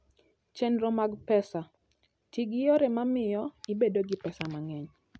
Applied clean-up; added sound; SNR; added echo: none; none; none; none.